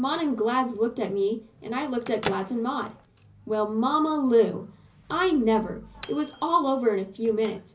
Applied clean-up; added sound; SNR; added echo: none; Microwave oven / Bell; 19 dB; reverberation time 0.5 s.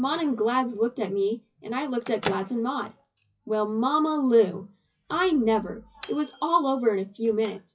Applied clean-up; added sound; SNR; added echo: classical method WPE with log-MMSE.